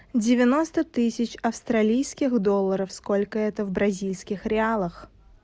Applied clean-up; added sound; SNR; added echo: none; none; none; none.